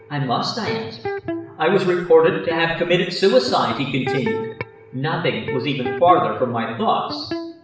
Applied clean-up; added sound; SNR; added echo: none; Electric guitar; 10 dB; reverberation time 0.7 s.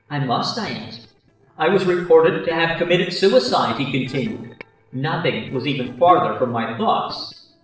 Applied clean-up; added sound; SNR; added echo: neural separator model SepFormer DNS4.